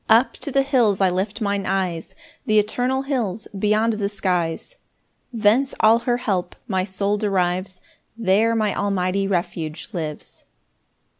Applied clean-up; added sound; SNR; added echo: none; none; none; none.